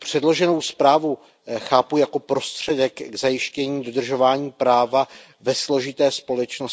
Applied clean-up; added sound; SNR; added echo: none; none; none; none.